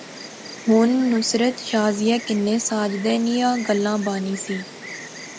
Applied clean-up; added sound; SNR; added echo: none; Insect; 15 dB; none.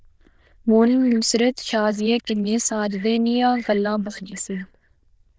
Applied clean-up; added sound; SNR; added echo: neural diffusion model UNIVERSE++.